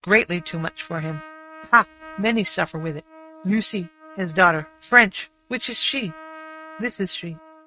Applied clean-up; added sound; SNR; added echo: neural mask model RNNoise.